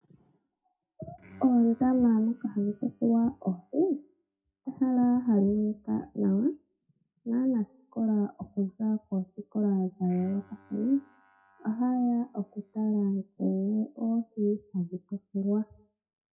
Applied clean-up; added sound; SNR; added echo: classical method WPE with log-MMSE.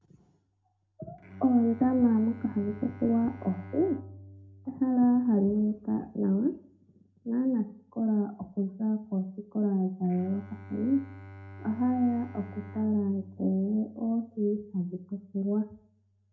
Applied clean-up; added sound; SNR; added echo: none; Bowed string instrument; 19 dB; reverberation time 0.3 s.